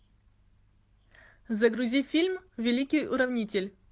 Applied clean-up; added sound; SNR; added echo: none; none; none; none.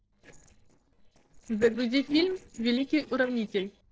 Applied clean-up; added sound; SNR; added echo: neural separator model SepFormer DNS4.